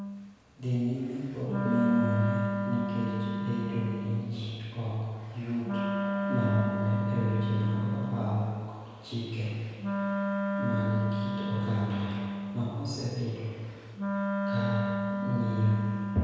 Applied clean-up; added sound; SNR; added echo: none; Wind instrument, woodwind instrument; 2 dB; reverberation time 1.9 s.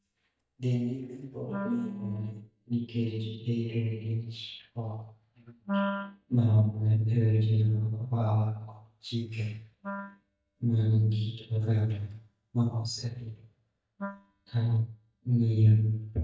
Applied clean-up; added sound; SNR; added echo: neural mask model DeepFilterNet 3.